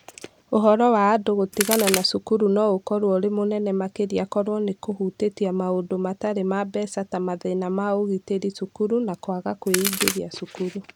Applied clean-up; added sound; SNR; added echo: none; Crack; 2 dB; none.